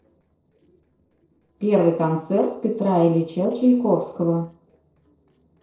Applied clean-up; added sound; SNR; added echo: neural separator model SepFormer DNS4.